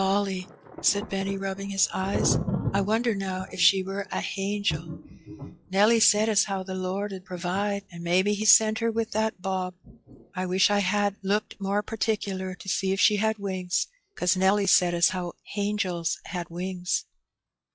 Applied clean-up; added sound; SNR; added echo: classical method log-MMSE.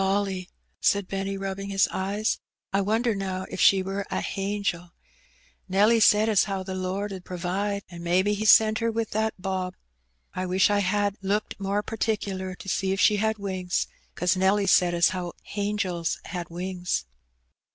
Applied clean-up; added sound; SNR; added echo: none; none; none; none.